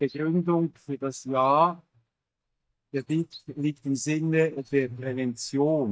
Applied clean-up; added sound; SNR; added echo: neural mask model DeepFilterNet 3.